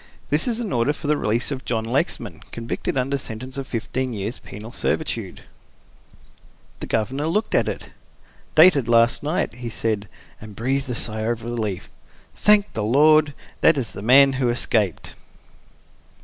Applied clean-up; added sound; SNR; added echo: none; none; none; none.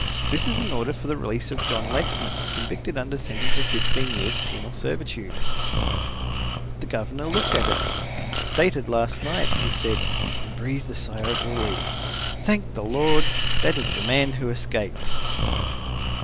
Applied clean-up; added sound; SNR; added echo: none; Breathing; -4 dB; none.